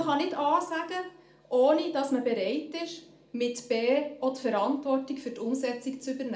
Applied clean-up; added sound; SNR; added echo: none; none; none; reverberation time 0.4 s.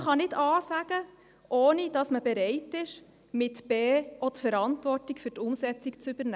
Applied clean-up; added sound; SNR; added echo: none; none; none; none.